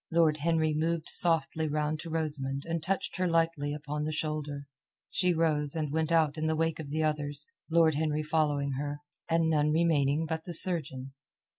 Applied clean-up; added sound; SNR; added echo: none; none; none; none.